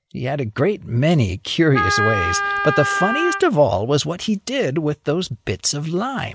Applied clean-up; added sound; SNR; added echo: none; Wind instrument, woodwind instrument; 2 dB; none.